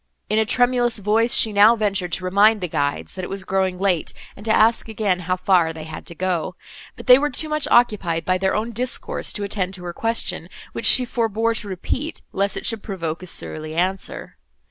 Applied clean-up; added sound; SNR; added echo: none; none; none; none.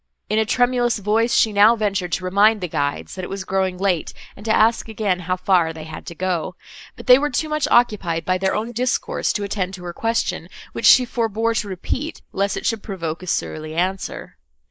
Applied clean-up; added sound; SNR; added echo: neural mask model Resemble Enhance denoiser.